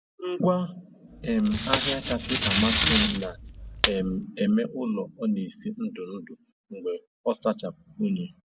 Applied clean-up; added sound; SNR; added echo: none; Packing tape, duct tape; 0 dB; none.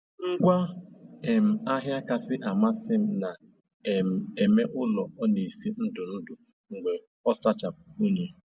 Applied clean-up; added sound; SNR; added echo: none; none; none; none.